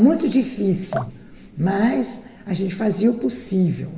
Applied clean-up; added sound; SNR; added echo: none; Drip; 15 dB; reverberation time 2.4 s.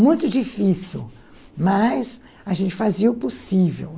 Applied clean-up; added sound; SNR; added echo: none; none; none; none.